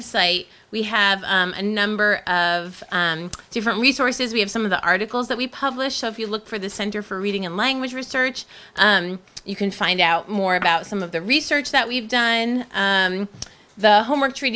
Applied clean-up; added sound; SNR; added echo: none; none; none; none.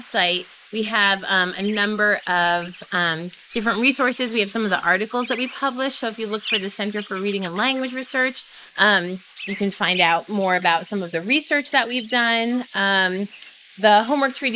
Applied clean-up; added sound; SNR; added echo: neural mask model Resemble Enhance denoiser.